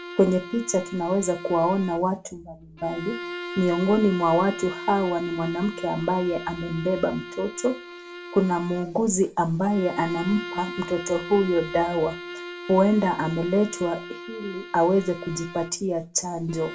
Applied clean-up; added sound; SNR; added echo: none; Bowed string instrument; 12 dB; reverberation time 0.2 s.